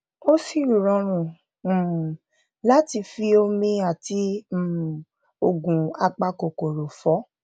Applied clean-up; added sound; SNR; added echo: none; none; none; none.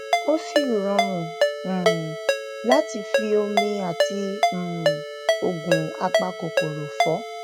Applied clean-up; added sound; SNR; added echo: none; Ringtone; -2 dB; none.